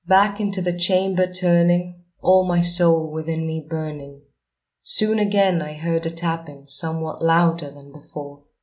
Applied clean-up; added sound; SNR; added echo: none; none; none; none.